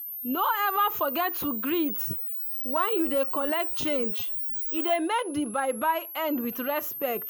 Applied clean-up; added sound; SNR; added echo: none; Camera; 4 dB; none.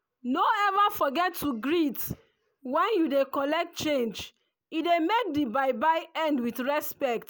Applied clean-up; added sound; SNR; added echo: none; none; none; none.